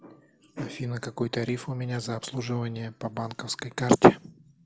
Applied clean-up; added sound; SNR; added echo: none; none; none; none.